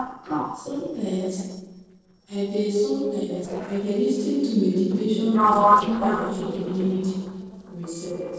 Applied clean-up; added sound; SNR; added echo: neural separator model SepFormer DNS4.